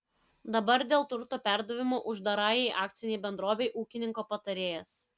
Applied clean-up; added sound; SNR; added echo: none; none; none; none.